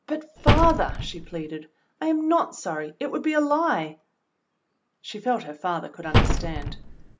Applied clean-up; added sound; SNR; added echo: none; Slam; -4 dB; none.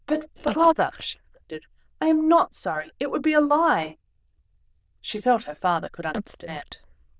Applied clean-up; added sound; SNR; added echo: neural diffusion model UNIVERSE++.